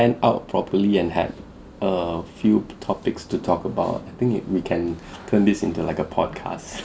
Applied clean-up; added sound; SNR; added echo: none; none; none; none.